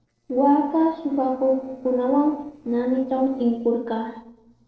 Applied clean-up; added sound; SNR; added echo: neural separator model SepFormer DNS4.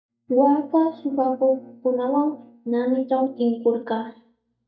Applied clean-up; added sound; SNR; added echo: neural mask model DeepFilterNet 3.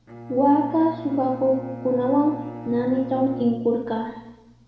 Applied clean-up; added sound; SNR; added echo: none; Bowed string instrument; 15 dB; reverberation time 1.0 s.